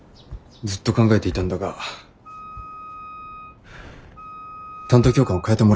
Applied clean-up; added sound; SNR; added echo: none; Wind instrument, woodwind instrument; 17 dB; none.